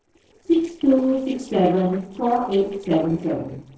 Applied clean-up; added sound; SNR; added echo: neural separator model SepFormer DNS4.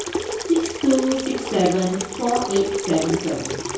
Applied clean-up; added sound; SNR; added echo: none; Sink (filling or washing) / Water tap, faucet; 6 dB; reverberation time 0.6 s.